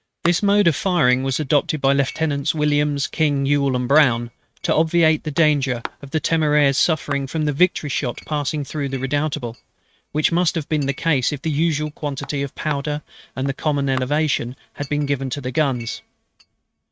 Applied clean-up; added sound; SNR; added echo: neural mask model RNNoise.